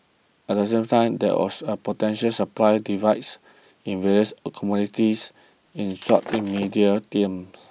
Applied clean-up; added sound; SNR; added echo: none; Shatter; 13 dB; none.